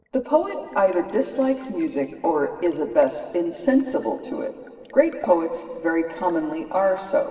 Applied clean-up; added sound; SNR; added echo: neural separator model SepFormer DNS4.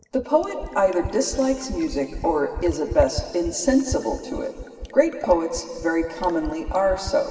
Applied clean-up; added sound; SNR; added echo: none; Fill (with liquid); 12 dB; reverberation time 2.4 s.